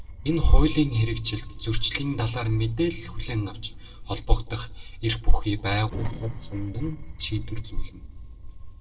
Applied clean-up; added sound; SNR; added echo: neural separator model SepFormer DNS4.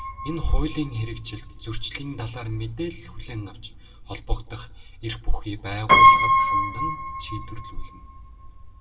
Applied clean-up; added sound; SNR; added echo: none; Piano; -4 dB; reverberation time 1.0 s.